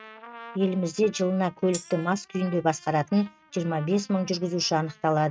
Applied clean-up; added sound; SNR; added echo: neural mask model RNNoise.